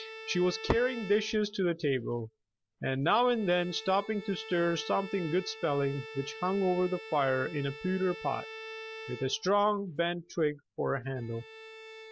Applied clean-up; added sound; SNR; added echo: none; Bowed string instrument; 15 dB; none.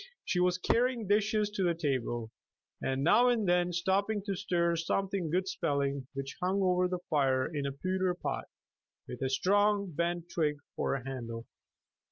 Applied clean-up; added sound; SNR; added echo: none; none; none; none.